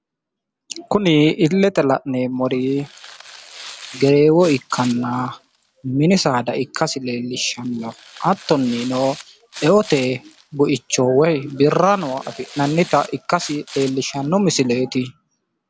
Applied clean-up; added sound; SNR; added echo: none; Tearing; 20 dB; none.